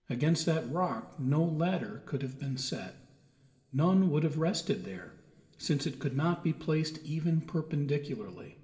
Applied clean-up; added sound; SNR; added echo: none; none; none; reverberation time 1.8 s.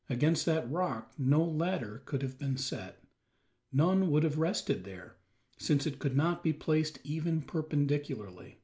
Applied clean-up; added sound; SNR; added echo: none; none; none; none.